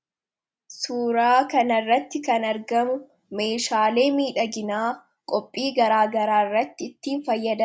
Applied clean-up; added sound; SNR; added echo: none; none; none; none.